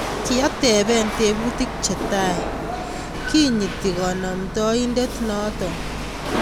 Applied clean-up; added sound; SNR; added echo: none; Rattle / Chatter / Hiss / Engine / Mechanisms; 5 dB; none.